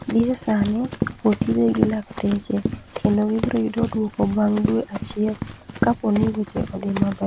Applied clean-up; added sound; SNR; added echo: none; Run; 6 dB; none.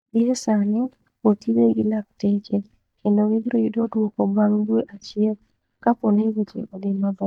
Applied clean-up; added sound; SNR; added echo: neural mask model DeepFilterNet 3.